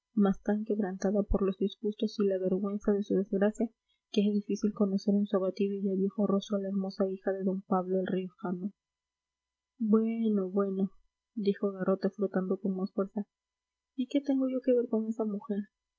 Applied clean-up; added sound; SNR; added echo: none; none; none; none.